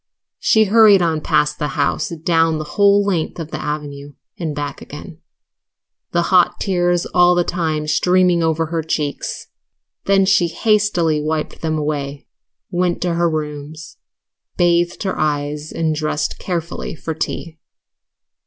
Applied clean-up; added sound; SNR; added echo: none; none; none; none.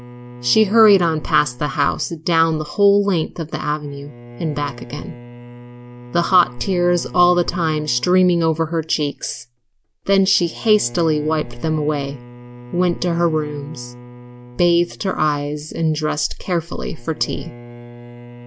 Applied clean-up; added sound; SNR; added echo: none; Bowed string instrument; 18 dB; none.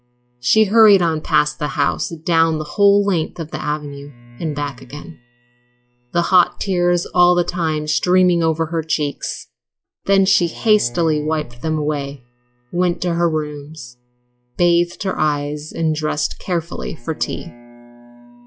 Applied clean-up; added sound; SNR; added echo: classical method log-MMSE.